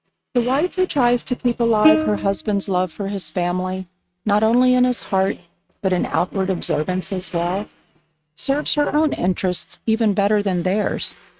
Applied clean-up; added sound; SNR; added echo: neural mask model RNNoise.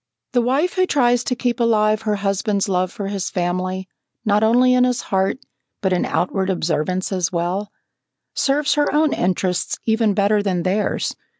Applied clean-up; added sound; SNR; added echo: none; none; none; none.